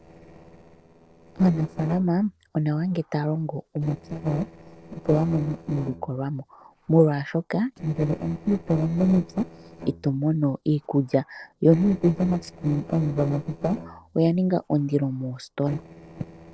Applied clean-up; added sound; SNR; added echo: neural separator model SepFormer DNS4.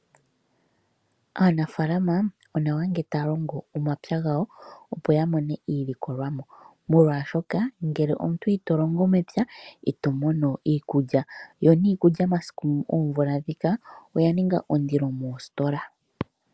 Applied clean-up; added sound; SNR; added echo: none; none; none; none.